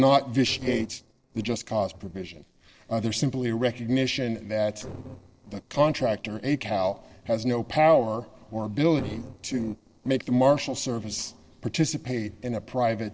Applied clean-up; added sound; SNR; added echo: neural separator model SepFormer DNS4.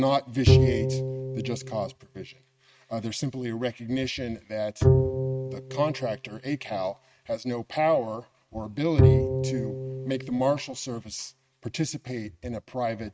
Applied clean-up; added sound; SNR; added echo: neural mask model RNNoise.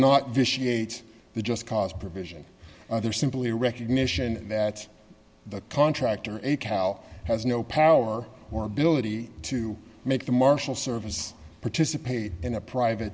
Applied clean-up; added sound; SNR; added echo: none; none; none; none.